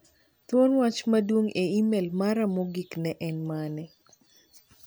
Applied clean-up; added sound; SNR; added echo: none; none; none; none.